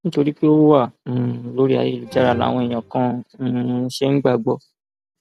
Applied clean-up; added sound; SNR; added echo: none; Musical instrument; 16 dB; none.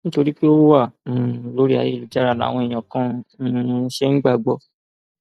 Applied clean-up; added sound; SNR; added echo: neural mask model DeepFilterNet 3.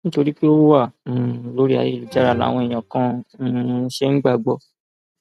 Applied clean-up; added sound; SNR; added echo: neural mask model RNNoise.